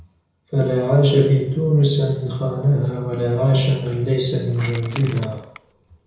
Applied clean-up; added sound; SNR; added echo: none; Crushing / Wood; 17 dB; reverberation time 0.6 s.